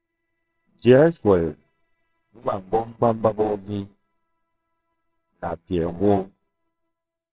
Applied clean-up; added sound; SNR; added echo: neural separator model SepFormer WHAMR!.